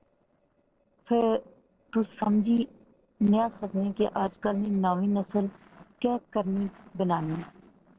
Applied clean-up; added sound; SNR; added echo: neural separator model SepFormer DNS4.